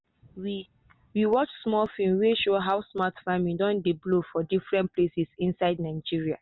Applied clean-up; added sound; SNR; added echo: none; none; none; none.